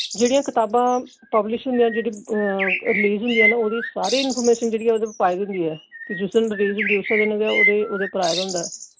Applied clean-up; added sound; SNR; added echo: none; Bird; 6 dB; none.